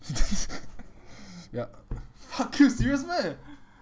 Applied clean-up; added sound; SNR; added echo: none; none; none; none.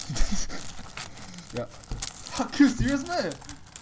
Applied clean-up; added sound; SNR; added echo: none; Crackle; 15 dB; none.